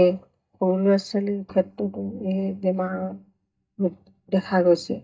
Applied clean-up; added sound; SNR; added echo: neural mask model DeepFilterNet 3.